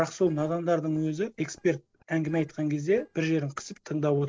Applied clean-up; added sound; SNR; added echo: neural separator model SepFormer DNS4.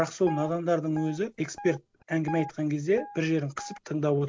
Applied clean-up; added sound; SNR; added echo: none; Guitar; 14 dB; none.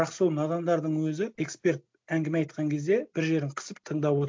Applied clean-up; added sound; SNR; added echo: none; none; none; none.